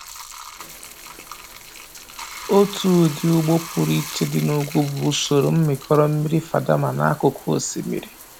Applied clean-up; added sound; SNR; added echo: none; Bathtub (filling or washing); 16 dB; none.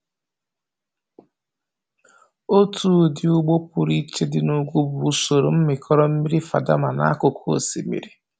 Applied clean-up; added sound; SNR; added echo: none; none; none; none.